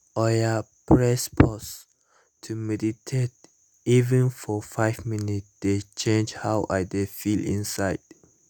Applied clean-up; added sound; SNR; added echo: none; none; none; none.